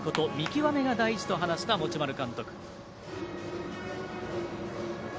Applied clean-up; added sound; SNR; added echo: none; none; none; none.